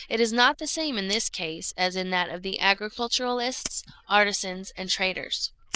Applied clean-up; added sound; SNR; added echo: neural diffusion model UNIVERSE++.